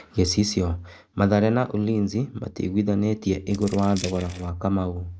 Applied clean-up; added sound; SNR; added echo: neural mask model RNNoise.